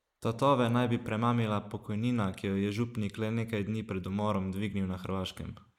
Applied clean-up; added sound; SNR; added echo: neural mask model Resemble Enhance denoiser.